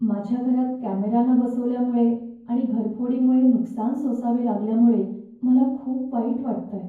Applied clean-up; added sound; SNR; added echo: none; none; none; reverberation time 0.9 s.